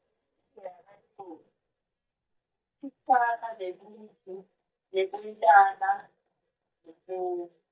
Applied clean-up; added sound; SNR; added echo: neural mask model DeepFilterNet 3.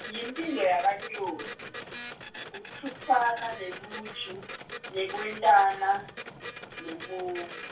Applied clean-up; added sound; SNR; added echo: none; Printer; 12 dB; reverberation time 0.2 s.